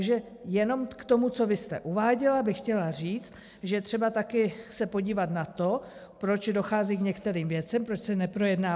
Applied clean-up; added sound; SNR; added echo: none; none; none; none.